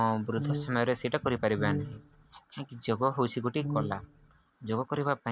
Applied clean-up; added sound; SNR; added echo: none; Brass instrument; 6 dB; none.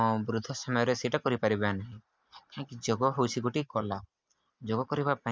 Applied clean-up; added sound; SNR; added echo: neural mask model Resemble Enhance denoiser.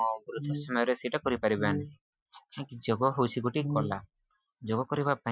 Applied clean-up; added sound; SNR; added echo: classical method Wiener filter.